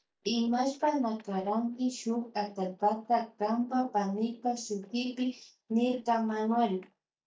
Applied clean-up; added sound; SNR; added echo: neural mask model DeepFilterNet 3.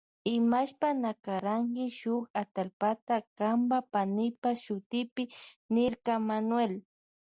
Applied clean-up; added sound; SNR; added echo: none; none; none; none.